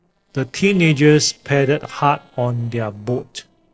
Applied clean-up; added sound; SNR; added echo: neural separator model SepFormer DNS4.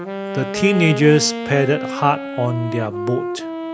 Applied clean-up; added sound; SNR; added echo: none; Wind instrument, woodwind instrument; 7 dB; none.